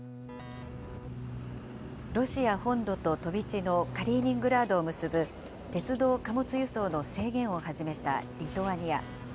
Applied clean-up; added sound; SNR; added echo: none; Keyboard (musical); 13 dB; none.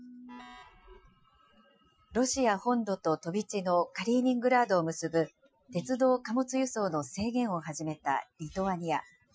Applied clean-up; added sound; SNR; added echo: classical method Wiener filter.